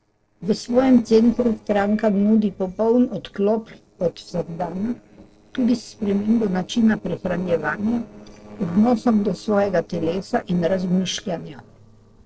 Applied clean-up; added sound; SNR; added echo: neural separator model SepFormer DNS4.